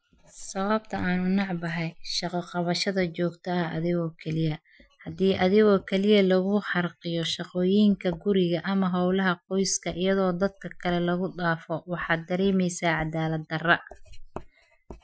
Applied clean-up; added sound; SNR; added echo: classical method Wiener filter.